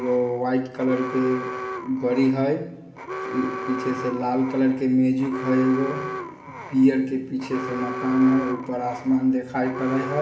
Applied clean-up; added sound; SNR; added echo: none; Alarm; 10 dB; reverberation time 1.4 s.